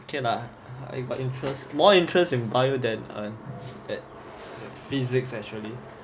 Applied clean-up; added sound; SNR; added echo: none; none; none; none.